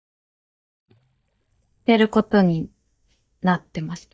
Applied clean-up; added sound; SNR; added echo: neural mask model DeepFilterNet 3.